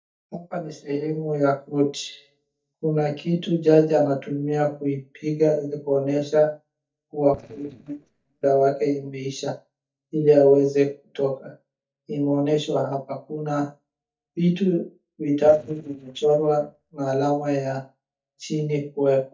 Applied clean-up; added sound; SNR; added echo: neural mask model DeepFilterNet 3.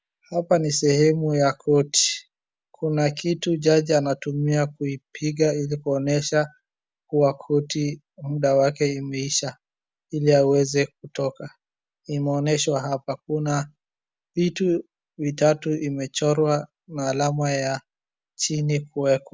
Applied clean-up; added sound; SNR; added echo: none; none; none; none.